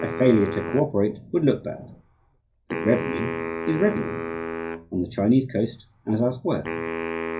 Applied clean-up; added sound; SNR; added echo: none; Wind instrument, woodwind instrument; 8 dB; reverberation time 0.3 s.